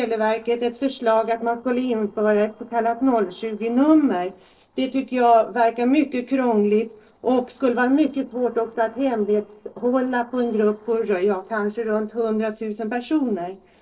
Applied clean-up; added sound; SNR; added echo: neural separator model SepFormer DNS4.